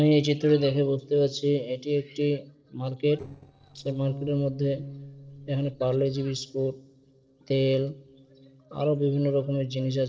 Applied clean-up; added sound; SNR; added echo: neural separator model SepFormer DNS4.